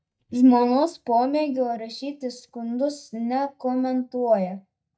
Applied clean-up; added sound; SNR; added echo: neural mask model DeepFilterNet 3.